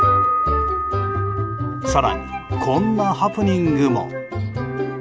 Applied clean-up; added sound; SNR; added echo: none; Piano; 4 dB; none.